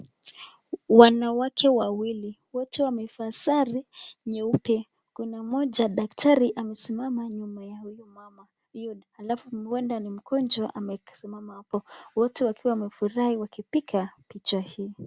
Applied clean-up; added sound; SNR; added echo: none; none; none; none.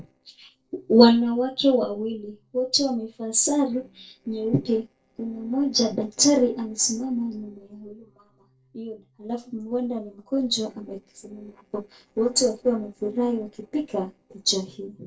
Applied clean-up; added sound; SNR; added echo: neural separator model SepFormer DNS4.